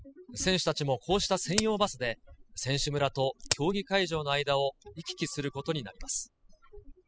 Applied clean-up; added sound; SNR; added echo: classical method spectral subtraction.